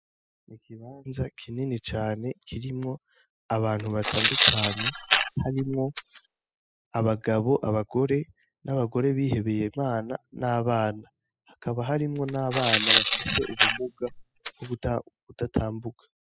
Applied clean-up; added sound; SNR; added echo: classical method spectral subtraction.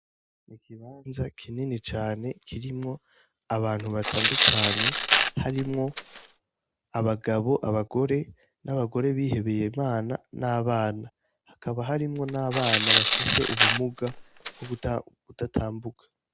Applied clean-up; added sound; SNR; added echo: none; Tearing; -3 dB; none.